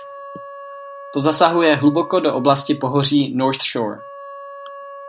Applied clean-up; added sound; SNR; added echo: none; Wind instrument, woodwind instrument; 16 dB; none.